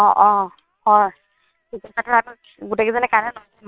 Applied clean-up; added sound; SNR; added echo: neural separator model SepFormer WHAM!.